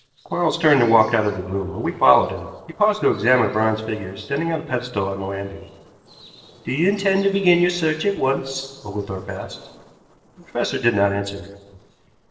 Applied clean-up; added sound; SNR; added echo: neural separator model SepFormer DNS4.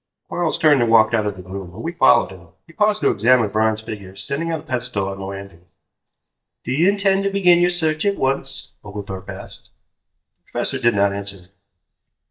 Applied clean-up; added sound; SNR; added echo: neural mask model DeepFilterNet 3.